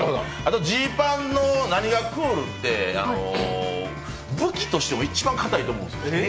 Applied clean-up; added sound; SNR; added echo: none; Meow; 19 dB; none.